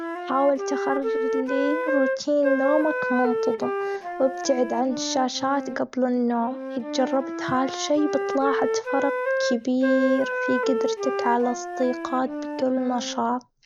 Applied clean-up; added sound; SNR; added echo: none; Wind instrument, woodwind instrument; 3 dB; none.